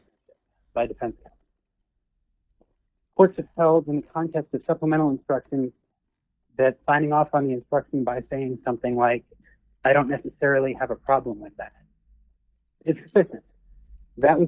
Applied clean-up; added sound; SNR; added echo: neural mask model DeepFilterNet 3.